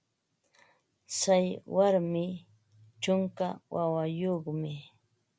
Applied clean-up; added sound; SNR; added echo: none; none; none; none.